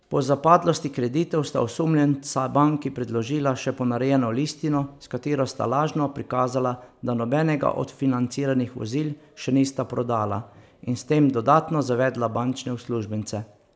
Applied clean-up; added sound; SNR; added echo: none; none; none; none.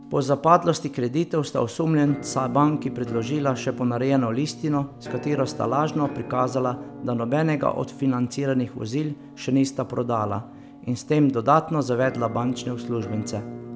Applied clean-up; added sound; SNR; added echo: none; Musical instrument; 13 dB; none.